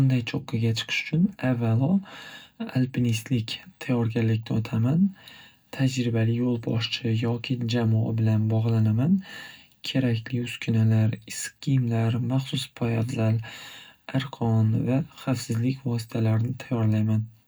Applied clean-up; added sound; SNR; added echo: none; none; none; reverberation time 0.3 s.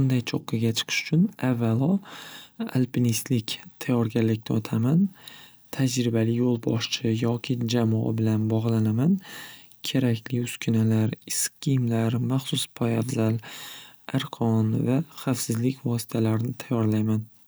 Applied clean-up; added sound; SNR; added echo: none; none; none; none.